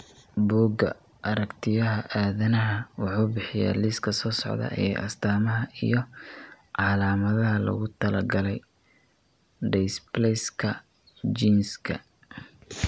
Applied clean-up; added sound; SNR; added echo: none; none; none; none.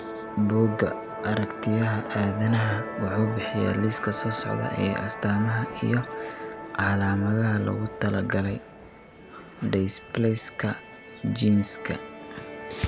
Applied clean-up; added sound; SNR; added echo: none; Musical instrument; 10 dB; none.